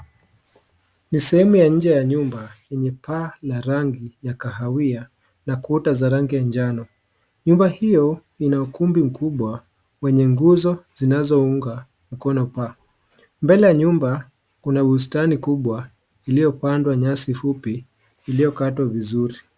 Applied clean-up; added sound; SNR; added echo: none; none; none; none.